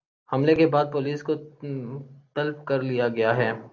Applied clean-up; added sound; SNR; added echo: none; none; none; none.